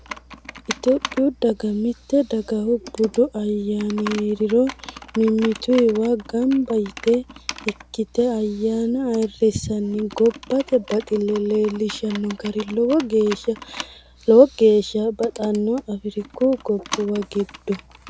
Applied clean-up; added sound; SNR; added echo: none; Computer keyboard; 17 dB; none.